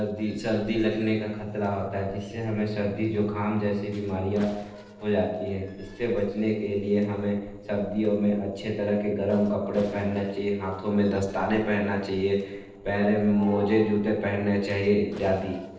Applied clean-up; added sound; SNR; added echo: neural separator model SepFormer DNS4.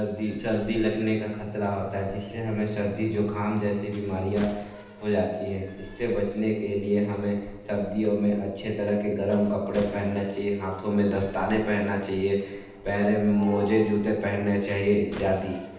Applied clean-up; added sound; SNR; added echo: none; Slam; 19 dB; reverberation time 0.9 s.